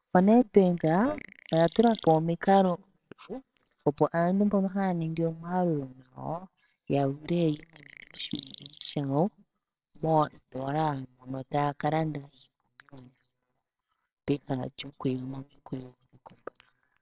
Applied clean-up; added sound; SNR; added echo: neural separator model SepFormer WHAMR!.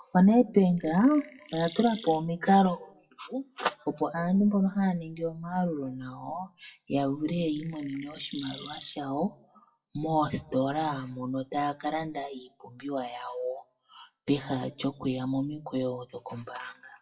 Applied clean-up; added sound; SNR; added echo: classical method WPE with log-MMSE.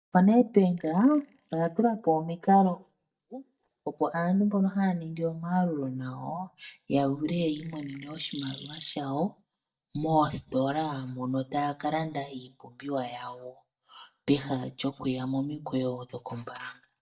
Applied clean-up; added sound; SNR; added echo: neural mask model DeepFilterNet 3.